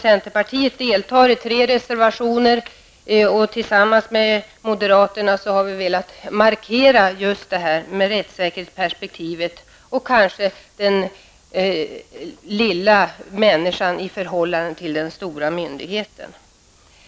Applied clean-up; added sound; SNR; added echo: none; none; none; none.